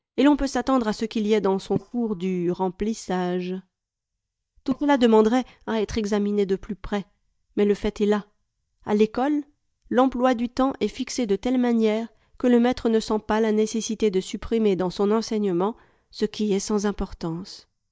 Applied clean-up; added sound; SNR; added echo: neural mask model DeepFilterNet 3.